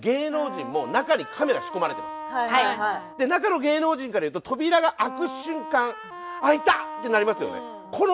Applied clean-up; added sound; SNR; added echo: none; Wind instrument, woodwind instrument; 12 dB; none.